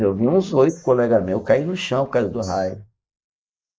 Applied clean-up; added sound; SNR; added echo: neural mask model Resemble Enhance denoiser.